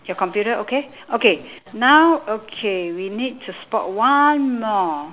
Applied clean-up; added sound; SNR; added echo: none; none; none; none.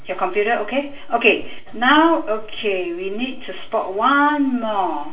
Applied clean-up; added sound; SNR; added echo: none; none; none; reverberation time 0.3 s.